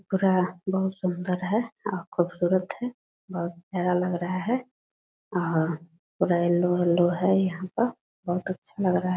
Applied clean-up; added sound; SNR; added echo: none; none; none; none.